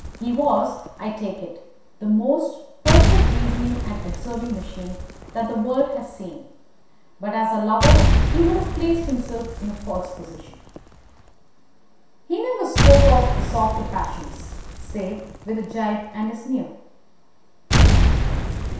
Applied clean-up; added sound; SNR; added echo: none; Explosion; -3 dB; reverberation time 0.7 s.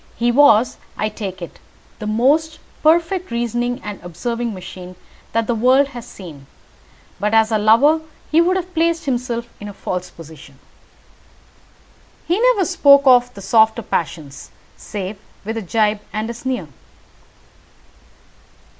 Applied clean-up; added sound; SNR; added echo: none; none; none; none.